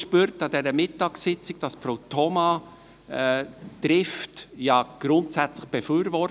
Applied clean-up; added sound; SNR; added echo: none; none; none; none.